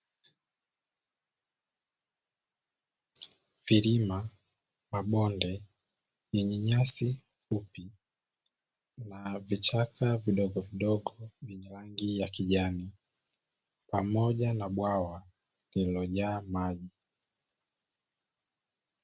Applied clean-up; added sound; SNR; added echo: none; none; none; none.